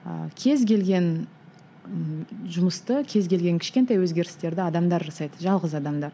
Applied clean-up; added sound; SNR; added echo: none; none; none; none.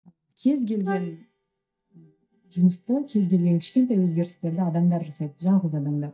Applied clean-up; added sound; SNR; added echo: neural mask model DeepFilterNet 3.